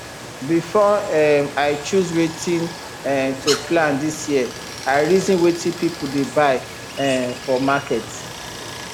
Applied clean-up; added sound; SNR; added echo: none; Stream; 12 dB; none.